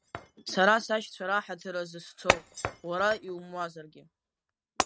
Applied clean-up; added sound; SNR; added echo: neural mask model RNNoise.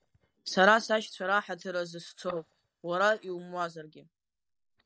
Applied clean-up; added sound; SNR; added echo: neural mask model DeepFilterNet 3.